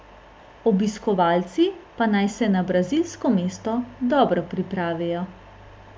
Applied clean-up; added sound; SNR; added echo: none; none; none; none.